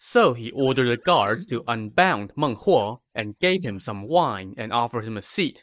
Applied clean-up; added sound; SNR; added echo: neural mask model Resemble Enhance denoiser.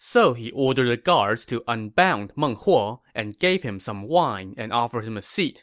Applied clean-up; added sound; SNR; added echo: none; none; none; none.